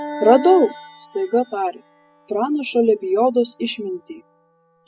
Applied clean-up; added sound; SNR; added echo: classical method spectral subtraction.